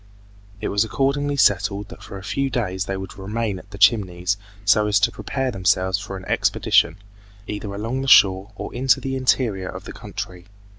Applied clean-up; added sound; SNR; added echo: none; none; none; none.